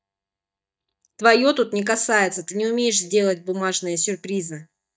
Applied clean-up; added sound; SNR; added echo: neural mask model DeepFilterNet 3.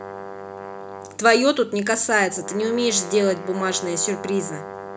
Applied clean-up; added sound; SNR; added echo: none; Brass instrument; 13 dB; none.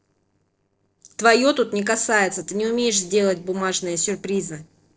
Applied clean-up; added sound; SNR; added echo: neural separator model SepFormer DNS4.